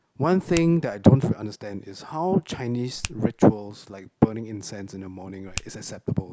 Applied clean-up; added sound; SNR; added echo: none; Finger snapping; 14 dB; none.